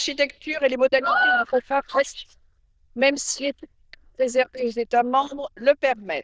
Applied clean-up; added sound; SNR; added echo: neural diffusion model UNIVERSE++.